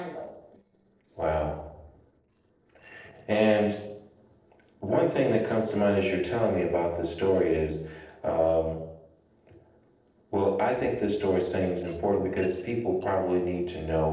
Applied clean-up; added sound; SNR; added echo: neural separator model SepFormer DNS4.